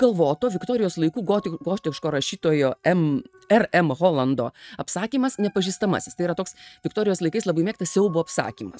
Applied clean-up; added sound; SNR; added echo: neural mask model RNNoise.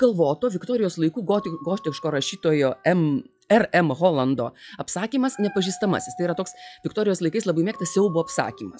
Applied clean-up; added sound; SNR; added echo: classical method log-MMSE.